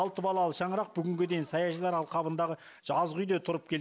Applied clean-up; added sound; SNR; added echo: none; none; none; none.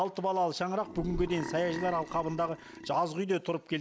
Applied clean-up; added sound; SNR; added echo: none; Burping, eructation; 10 dB; none.